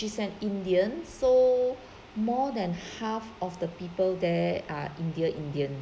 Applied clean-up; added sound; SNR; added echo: none; none; none; none.